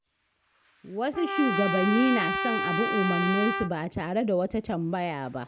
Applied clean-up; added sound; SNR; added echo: none; Trumpet; 4 dB; none.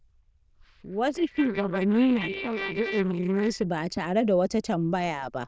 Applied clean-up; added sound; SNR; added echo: neural diffusion model UNIVERSE++.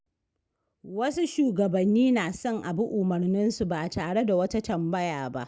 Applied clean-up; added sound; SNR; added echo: none; none; none; none.